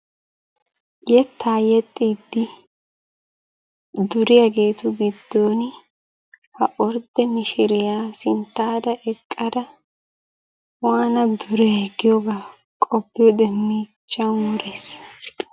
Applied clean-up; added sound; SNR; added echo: none; none; none; none.